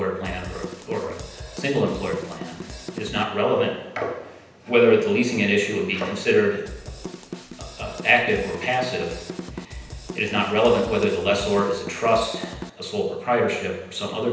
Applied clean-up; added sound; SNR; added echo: none; Drum / Drum kit; 13 dB; reverberation time 0.9 s.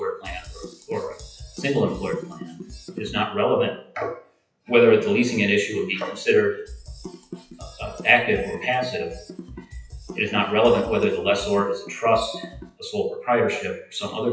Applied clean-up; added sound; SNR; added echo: classical method WPE with log-MMSE.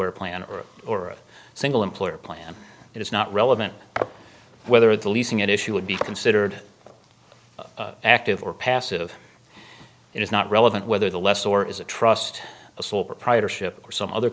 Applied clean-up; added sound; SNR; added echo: none; none; none; none.